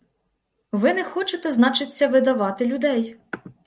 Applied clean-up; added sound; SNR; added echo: none; none; none; none.